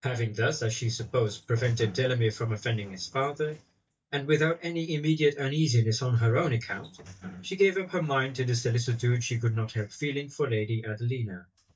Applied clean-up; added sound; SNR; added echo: neural mask model DeepFilterNet 3.